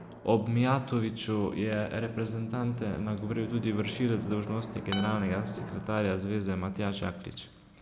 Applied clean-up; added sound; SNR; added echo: none; Drum + Acoustic guitar; 13 dB; none.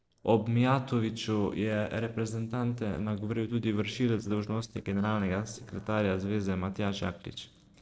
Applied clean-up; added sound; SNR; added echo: neural separator model SepFormer DNS4.